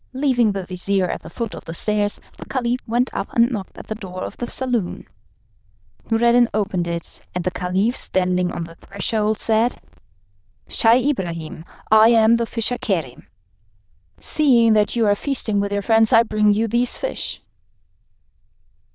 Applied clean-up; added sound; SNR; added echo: neural diffusion model UNIVERSE++.